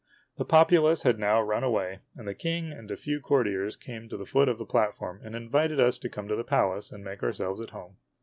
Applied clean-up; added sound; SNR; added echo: none; none; none; none.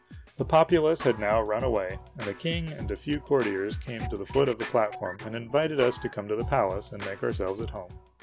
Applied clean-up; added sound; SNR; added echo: none; Scratching (performance technique); 11 dB; none.